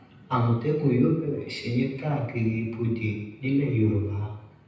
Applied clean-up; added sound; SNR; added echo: none; none; none; reverberation time 0.9 s.